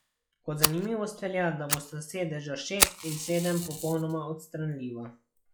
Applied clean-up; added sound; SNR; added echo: classical method log-MMSE.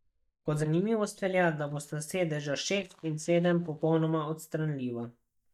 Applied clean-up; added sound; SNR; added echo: neural mask model DeepFilterNet 3.